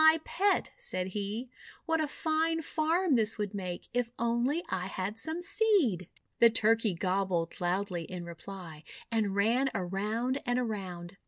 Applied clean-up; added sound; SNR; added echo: none; none; none; none.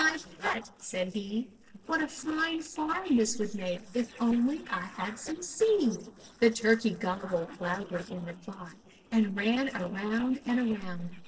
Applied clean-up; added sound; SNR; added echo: neural separator model SepFormer DNS4.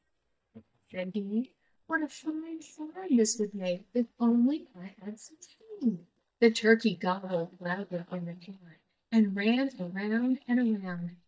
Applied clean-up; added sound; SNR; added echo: neural mask model DeepFilterNet 3.